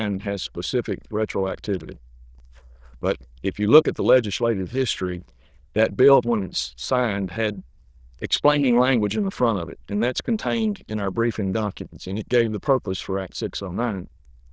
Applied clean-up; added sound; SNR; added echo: neural diffusion model UNIVERSE++.